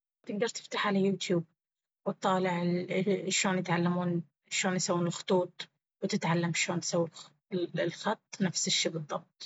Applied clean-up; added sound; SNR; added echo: none; none; none; none.